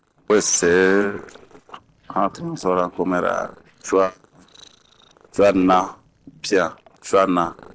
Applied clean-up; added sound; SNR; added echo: neural separator model SepFormer DNS4.